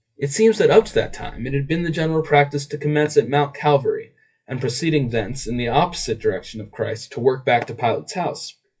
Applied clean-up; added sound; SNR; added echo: classical method WPE with log-MMSE.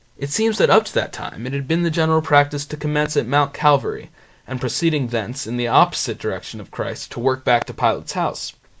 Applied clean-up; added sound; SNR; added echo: none; none; none; none.